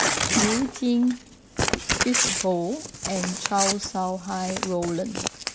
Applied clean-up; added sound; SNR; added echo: none; Crumpling, crinkling / Tearing; 1 dB; none.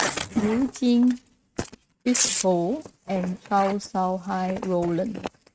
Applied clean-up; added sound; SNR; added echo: neural mask model RNNoise.